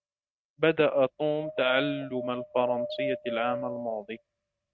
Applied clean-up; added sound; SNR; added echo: neural mask model RNNoise.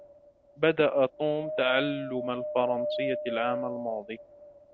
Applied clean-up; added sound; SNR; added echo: none; Wind; 6 dB; none.